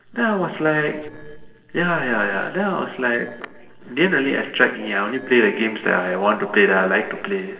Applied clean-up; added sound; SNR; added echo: neural separator model SepFormer DNS4.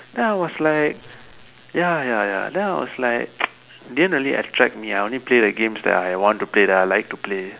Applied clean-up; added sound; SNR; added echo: none; none; none; none.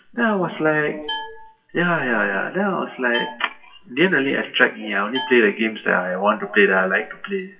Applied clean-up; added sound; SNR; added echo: classical method WPE with log-MMSE.